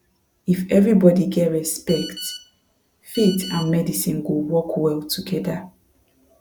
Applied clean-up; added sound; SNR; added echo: none; Telephone; 15 dB; none.